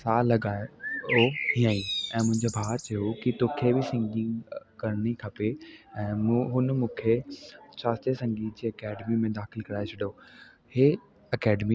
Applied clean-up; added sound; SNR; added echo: none; Bird; 5 dB; none.